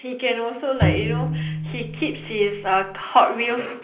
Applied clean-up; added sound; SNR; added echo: none; Bowed string instrument; 2 dB; reverberation time 0.5 s.